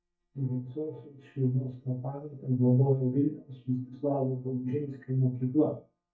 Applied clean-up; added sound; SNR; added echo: neural mask model DeepFilterNet 3.